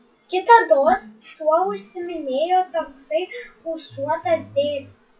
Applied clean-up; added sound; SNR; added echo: classical method WPE with log-MMSE.